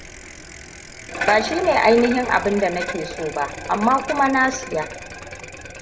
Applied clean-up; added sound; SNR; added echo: none; Bicycle; 9 dB; reverberation time 0.9 s.